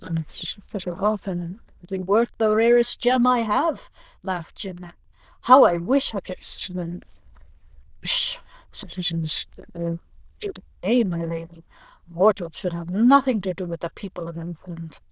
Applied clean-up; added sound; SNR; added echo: neural diffusion model UNIVERSE++.